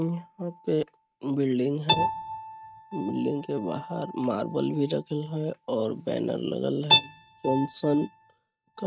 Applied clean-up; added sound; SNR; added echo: neural mask model RNNoise.